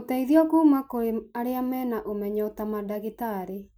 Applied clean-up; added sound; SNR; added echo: none; none; none; none.